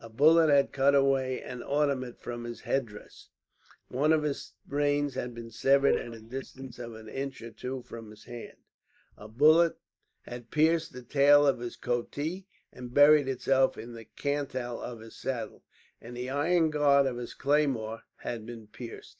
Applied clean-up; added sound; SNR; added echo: neural mask model DeepFilterNet 3.